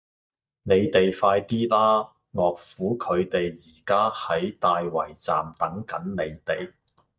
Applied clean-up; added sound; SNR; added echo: neural mask model DeepFilterNet 3.